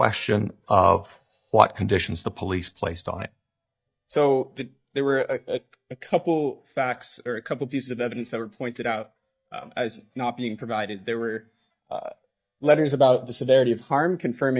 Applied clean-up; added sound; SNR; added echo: neural mask model DeepFilterNet 3.